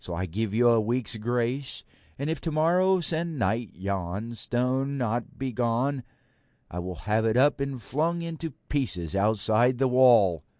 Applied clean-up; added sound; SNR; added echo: none; none; none; none.